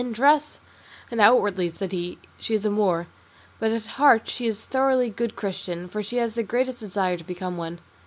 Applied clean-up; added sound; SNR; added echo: none; none; none; none.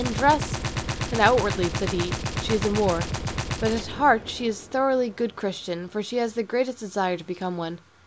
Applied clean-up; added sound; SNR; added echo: none; Gunshot, gunfire; 6 dB; none.